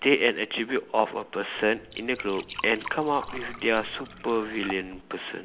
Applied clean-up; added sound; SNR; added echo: none; Liquid; 14 dB; none.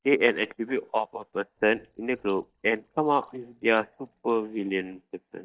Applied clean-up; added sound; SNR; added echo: neural mask model DeepFilterNet 3.